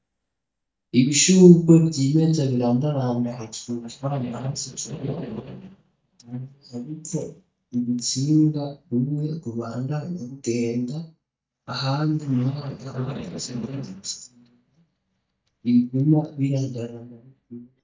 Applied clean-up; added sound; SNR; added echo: neural mask model DeepFilterNet 3.